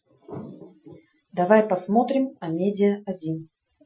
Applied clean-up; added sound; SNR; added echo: classical method Wiener filter.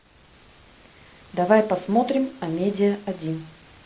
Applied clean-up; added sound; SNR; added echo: none; none; none; none.